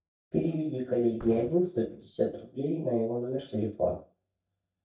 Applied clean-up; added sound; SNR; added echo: neural mask model DeepFilterNet 3.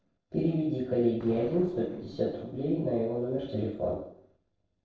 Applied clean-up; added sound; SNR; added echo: neural separator model SepFormer DNS4.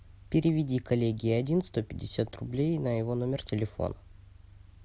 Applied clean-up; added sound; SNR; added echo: none; none; none; none.